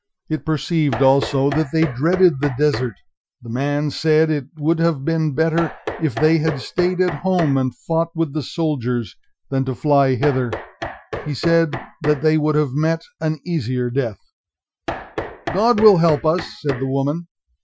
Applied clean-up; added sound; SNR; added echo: classical method Wiener filter.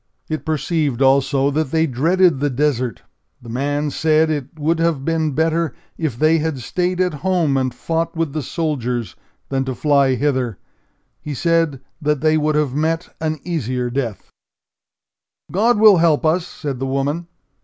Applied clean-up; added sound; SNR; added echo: none; none; none; none.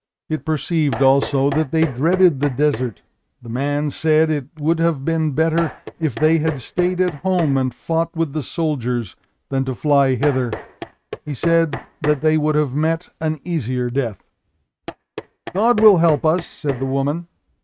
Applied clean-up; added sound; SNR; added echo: neural mask model RNNoise.